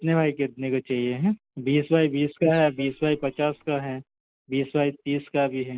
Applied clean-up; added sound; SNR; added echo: neural mask model Resemble Enhance denoiser.